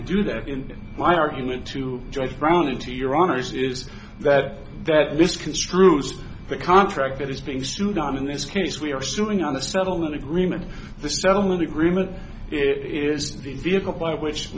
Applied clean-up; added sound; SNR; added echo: none; none; none; none.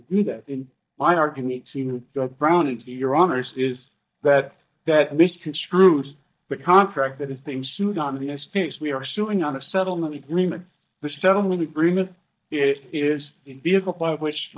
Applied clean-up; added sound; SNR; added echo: neural mask model DeepFilterNet 3.